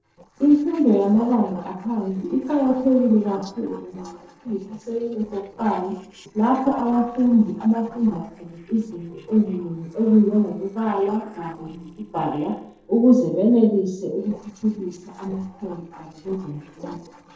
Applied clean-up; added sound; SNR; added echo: neural separator model SepFormer DNS4.